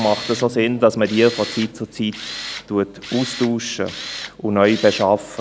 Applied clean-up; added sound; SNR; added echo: none; Tools; 13 dB; none.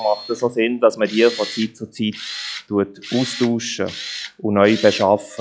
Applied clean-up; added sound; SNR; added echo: classical method log-MMSE.